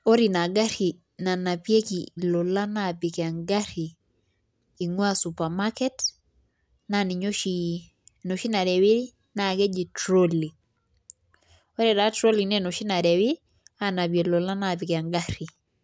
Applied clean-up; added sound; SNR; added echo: none; none; none; none.